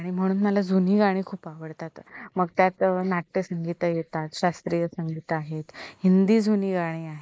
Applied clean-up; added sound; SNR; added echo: neural mask model Resemble Enhance denoiser.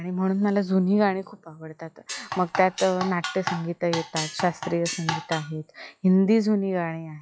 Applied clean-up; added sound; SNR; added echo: classical method log-MMSE.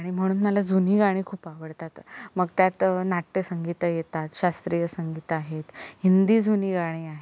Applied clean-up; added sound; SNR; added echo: none; none; none; none.